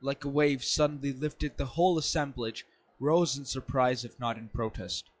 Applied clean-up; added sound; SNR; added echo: classical method log-MMSE.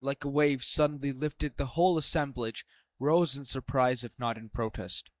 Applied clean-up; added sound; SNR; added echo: neural mask model DeepFilterNet 3.